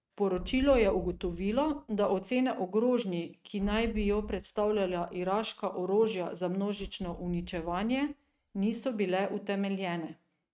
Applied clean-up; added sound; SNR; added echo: neural mask model RNNoise.